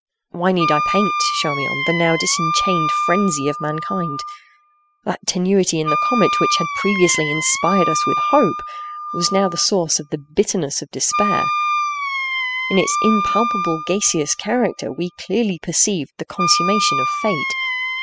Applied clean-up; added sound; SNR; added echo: classical method spectral subtraction.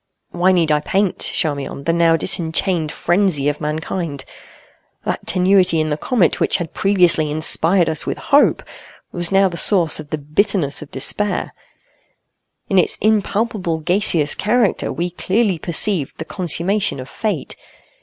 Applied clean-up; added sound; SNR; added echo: none; none; none; none.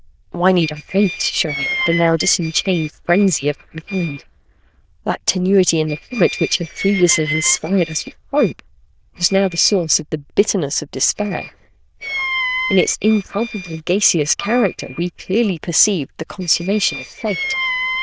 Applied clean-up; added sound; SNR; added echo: neural diffusion model UNIVERSE++.